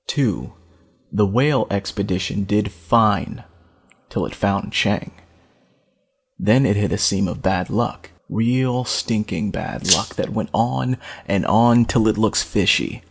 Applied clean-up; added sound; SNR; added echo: none; Rattle (instrument); 3 dB; none.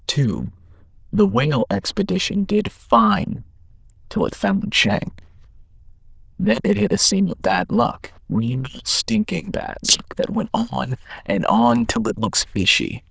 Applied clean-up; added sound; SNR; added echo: neural diffusion model UNIVERSE++.